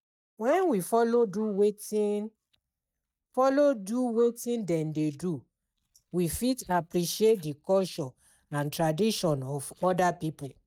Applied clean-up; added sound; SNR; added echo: neural mask model DeepFilterNet 3.